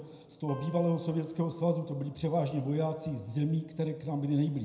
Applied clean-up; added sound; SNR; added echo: none; Acoustic guitar; 19 dB; reverberation time 0.7 s.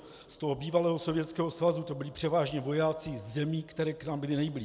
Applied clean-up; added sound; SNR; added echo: none; none; none; none.